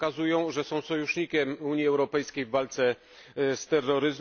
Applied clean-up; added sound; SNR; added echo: none; none; none; none.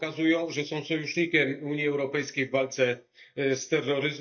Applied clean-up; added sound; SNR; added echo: neural mask model DeepFilterNet 3.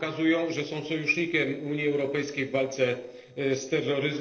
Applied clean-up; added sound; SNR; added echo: neural separator model SepFormer DNS4.